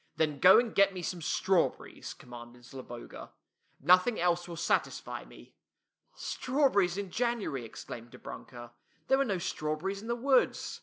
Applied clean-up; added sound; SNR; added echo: none; none; none; none.